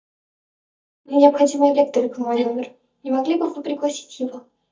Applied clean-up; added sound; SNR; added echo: neural mask model DeepFilterNet 3.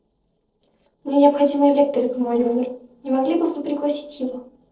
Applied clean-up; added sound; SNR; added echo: neural separator model SepFormer DNS4.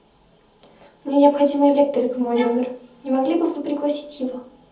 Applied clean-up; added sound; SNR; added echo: none; Bowed string instrument; 15 dB; reverberation time 0.6 s.